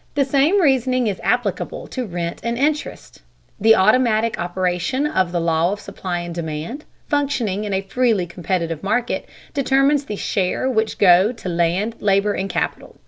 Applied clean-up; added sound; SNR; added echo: none; none; none; none.